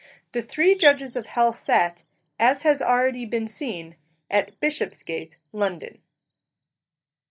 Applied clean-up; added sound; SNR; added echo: neural mask model DeepFilterNet 3.